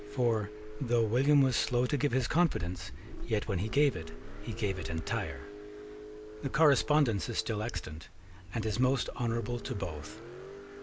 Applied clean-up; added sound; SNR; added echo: none; Car; 16 dB; none.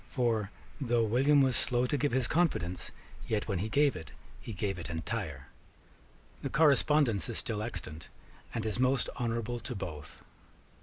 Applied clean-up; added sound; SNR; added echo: none; none; none; none.